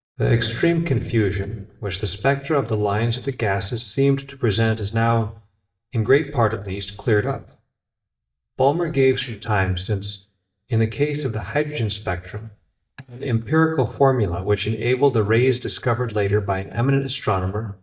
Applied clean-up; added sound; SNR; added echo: neural mask model DeepFilterNet 3.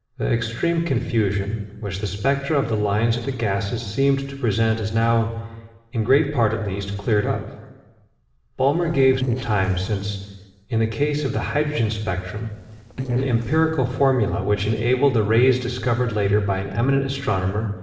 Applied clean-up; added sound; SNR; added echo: neural separator model SepFormer DNS4.